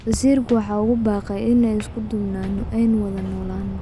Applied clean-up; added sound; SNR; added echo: none; Walk, footsteps; 12 dB; none.